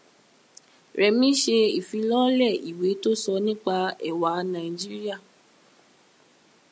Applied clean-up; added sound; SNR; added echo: none; none; none; none.